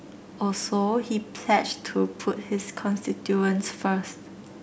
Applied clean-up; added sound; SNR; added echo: none; none; none; none.